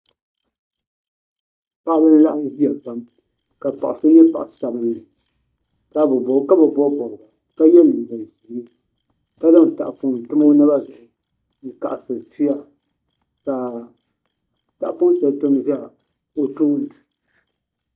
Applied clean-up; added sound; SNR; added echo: neural mask model DeepFilterNet 3.